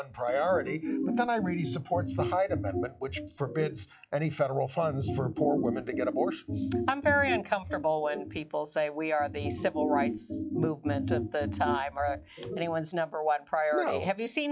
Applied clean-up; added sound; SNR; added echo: classical method log-MMSE.